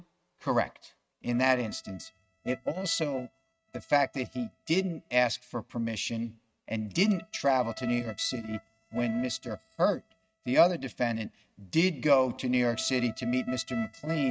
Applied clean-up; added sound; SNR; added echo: neural mask model RNNoise.